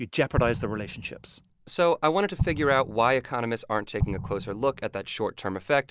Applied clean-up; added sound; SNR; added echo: none; Explosion; 7 dB; none.